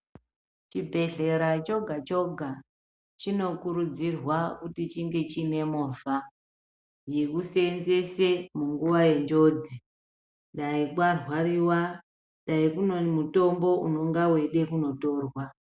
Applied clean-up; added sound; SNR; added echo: none; none; none; none.